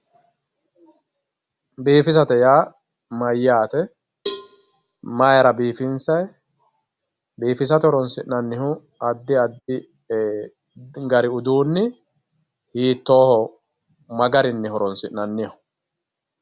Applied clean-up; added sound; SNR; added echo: none; Cowbell; 13 dB; none.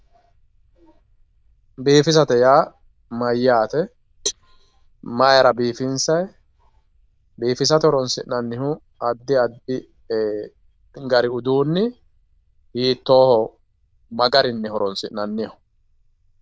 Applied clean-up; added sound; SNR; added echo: neural diffusion model UNIVERSE++.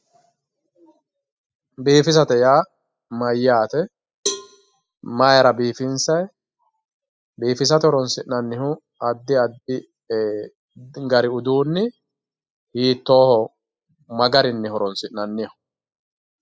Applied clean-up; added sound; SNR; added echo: classical method spectral subtraction.